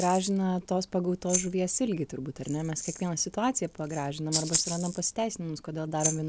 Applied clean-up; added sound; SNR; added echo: none; Rattle (instrument); 7 dB; none.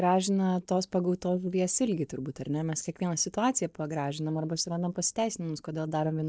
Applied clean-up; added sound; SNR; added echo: neural mask model DeepFilterNet 3.